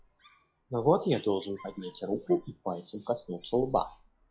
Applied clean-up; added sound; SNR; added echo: classical method log-MMSE.